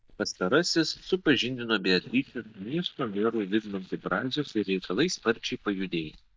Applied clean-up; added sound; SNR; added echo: neural mask model DeepFilterNet 3.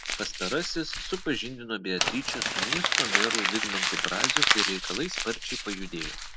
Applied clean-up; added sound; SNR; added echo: none; Crumpling, crinkling; -4 dB; none.